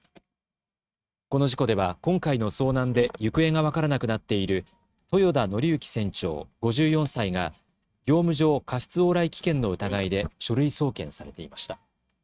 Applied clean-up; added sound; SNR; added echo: neural mask model RNNoise.